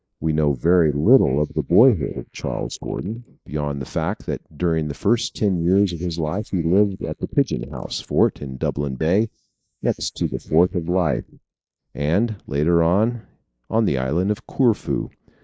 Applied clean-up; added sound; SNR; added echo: neural mask model Resemble Enhance denoiser.